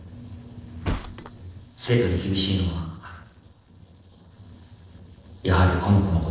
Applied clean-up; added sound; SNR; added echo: neural separator model SepFormer DNS4.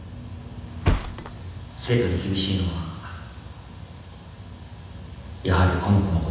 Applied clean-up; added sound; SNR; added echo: none; Thump, thud; 5 dB; reverberation time 1.1 s.